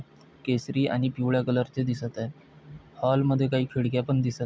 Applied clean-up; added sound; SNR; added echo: none; none; none; none.